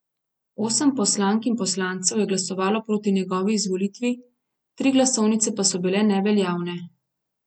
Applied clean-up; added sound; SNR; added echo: none; none; none; none.